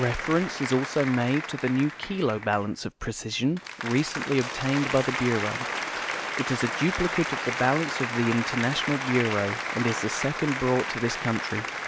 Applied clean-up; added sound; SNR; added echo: none; Applause; 5 dB; none.